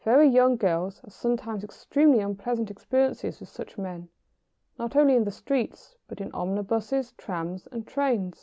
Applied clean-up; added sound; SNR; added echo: none; none; none; none.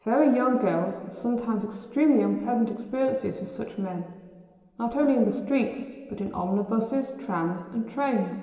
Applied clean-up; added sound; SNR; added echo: none; none; none; reverberation time 2.0 s.